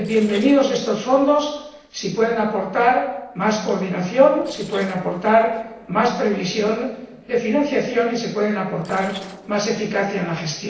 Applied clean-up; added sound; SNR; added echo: neural separator model SepFormer DNS4.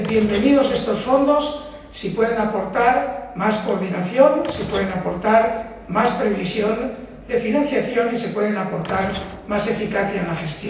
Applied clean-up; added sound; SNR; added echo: none; Sliding door / Train; 18 dB; reverberation time 0.9 s.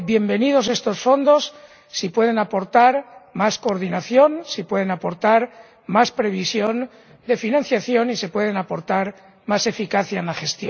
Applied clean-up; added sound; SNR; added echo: none; none; none; none.